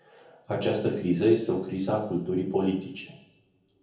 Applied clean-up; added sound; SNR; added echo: none; none; none; reverberation time 0.7 s.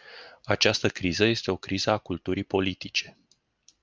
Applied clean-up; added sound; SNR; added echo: none; none; none; none.